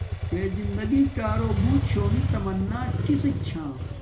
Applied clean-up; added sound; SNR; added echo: none; Motorcycle; -1 dB; reverberation time 0.3 s.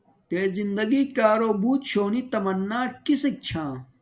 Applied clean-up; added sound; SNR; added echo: none; none; none; none.